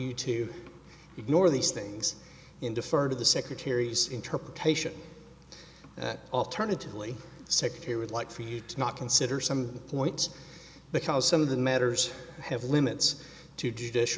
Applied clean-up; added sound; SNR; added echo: none; none; none; none.